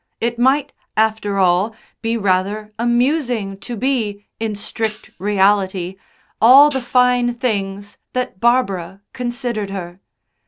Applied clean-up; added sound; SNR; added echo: none; Hi-hat; 16 dB; none.